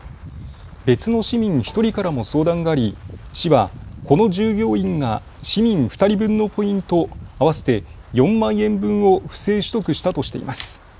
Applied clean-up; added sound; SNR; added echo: none; Wind; 18 dB; none.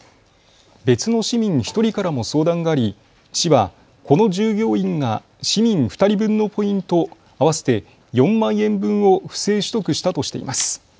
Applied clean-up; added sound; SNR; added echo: none; none; none; none.